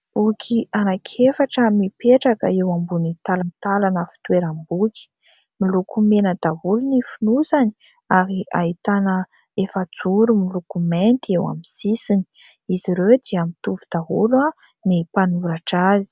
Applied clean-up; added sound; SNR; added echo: none; none; none; none.